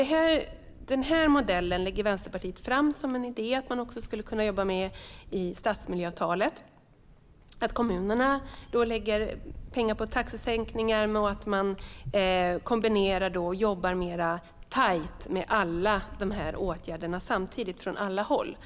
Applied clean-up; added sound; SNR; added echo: none; Camera; 15 dB; none.